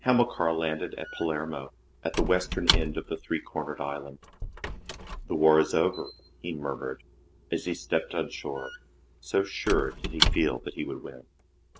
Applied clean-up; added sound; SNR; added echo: none; Squeak / Wood; 5 dB; none.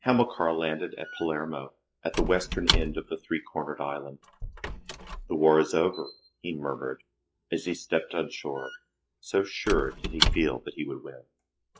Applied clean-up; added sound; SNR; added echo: classical method log-MMSE.